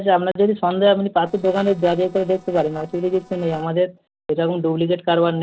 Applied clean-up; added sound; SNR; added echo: neural separator model SepFormer DNS4.